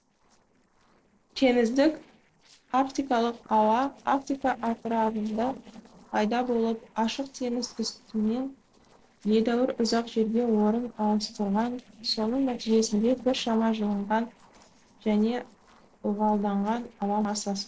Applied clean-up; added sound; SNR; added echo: neural separator model SepFormer DNS4.